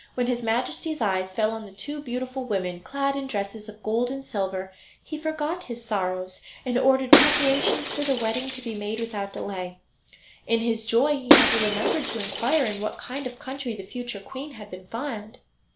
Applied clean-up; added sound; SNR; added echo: none; Shatter; -3 dB; none.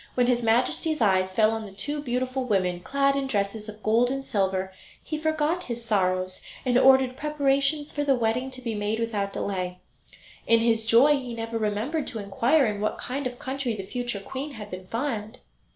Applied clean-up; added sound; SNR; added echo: none; none; none; none.